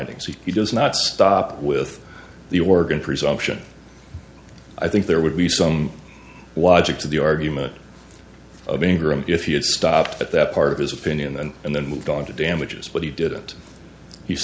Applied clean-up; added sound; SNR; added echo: none; none; none; none.